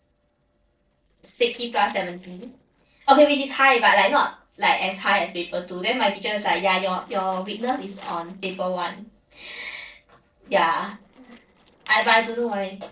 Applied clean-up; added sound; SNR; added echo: neural separator model SepFormer DNS4.